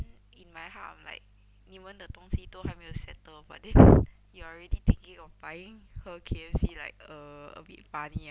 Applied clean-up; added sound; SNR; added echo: none; none; none; none.